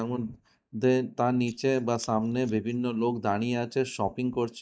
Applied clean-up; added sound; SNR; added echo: neural mask model DeepFilterNet 3.